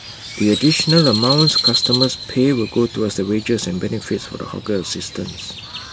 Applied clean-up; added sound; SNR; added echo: none; Crow; 5 dB; none.